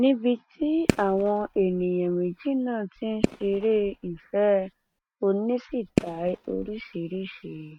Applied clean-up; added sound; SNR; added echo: neural mask model RNNoise.